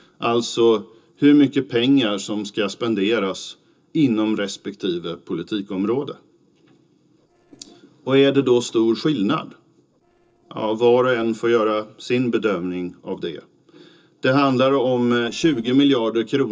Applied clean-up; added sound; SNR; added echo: neural separator model SepFormer DNS4.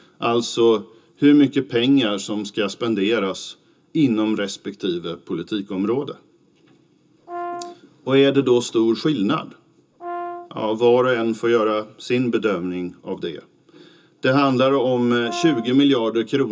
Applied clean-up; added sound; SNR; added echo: none; Brass instrument; 13 dB; reverberation time 0.2 s.